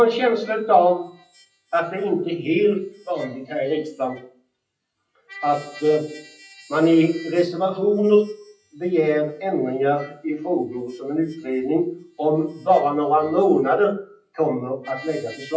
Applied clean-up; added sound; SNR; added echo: classical method WPE with log-MMSE.